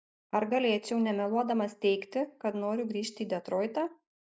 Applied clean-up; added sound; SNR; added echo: none; none; none; none.